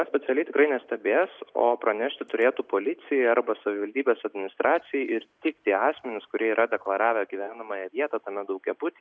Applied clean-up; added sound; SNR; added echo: none; none; none; none.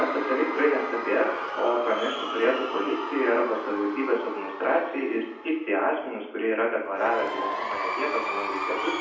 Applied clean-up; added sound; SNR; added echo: none; Crowd / Cheering; 6 dB; reverberation time 0.9 s.